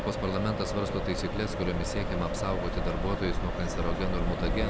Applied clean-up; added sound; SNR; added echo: none; Accelerating, revving, vroom; -2 dB; none.